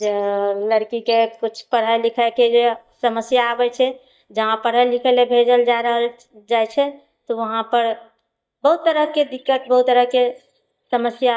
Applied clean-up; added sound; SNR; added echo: neural mask model DeepFilterNet 3.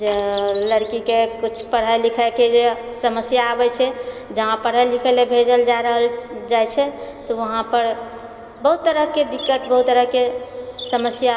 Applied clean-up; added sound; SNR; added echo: none; Bird vocalization, bird call, bird song; 18 dB; reverberation time 1.6 s.